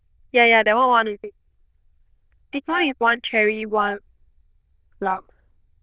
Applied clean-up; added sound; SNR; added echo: neural diffusion model UNIVERSE++.